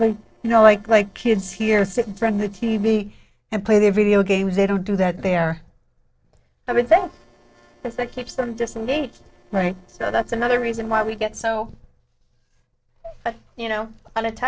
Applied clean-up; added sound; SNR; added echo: neural separator model SepFormer DNS4.